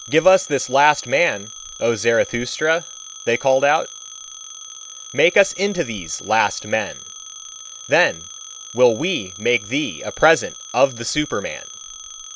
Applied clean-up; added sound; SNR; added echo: none; Telephone; 16 dB; none.